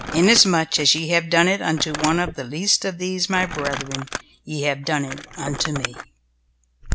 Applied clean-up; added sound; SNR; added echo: none; Crumpling, crinkling; 10 dB; none.